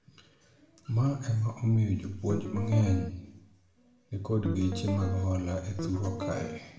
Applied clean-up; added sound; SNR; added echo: none; Guitar; 8 dB; reverberation time 0.8 s.